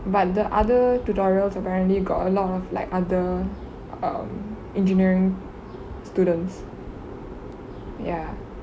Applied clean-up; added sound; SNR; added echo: none; none; none; none.